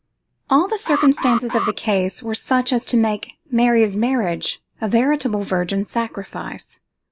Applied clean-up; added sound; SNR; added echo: neural mask model Resemble Enhance denoiser.